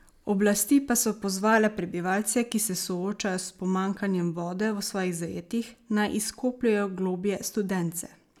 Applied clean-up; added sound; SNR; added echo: none; none; none; none.